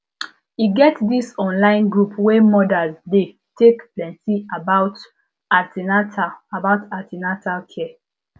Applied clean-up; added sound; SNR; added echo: none; none; none; none.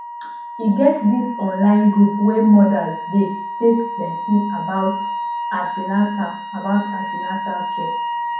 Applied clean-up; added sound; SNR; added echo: none; Wind instrument, woodwind instrument; 8 dB; reverberation time 0.6 s.